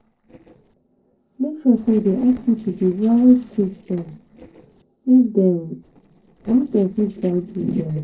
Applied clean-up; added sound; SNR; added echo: neural separator model SepFormer DNS4.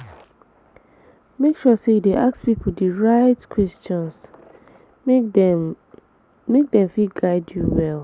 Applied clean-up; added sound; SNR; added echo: none; none; none; none.